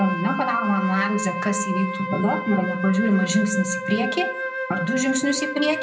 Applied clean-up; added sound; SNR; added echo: none; Wind instrument, woodwind instrument; 6 dB; reverberation time 0.5 s.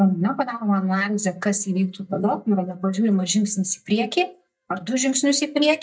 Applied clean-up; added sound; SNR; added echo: neural mask model DeepFilterNet 3.